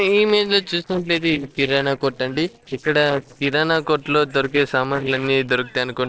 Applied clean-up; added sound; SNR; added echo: neural separator model SepFormer DNS4.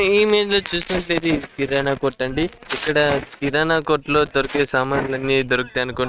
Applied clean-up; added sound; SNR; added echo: neural mask model RNNoise.